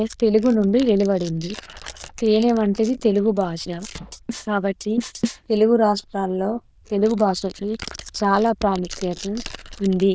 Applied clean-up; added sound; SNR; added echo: neural diffusion model UNIVERSE++.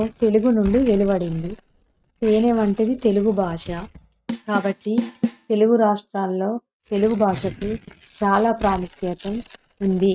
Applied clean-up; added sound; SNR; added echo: neural mask model RNNoise.